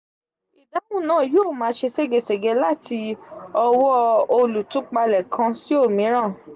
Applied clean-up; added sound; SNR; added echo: none; none; none; none.